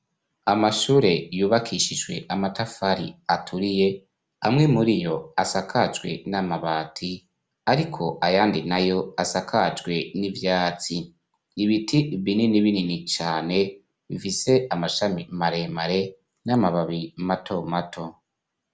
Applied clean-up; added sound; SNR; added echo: none; none; none; none.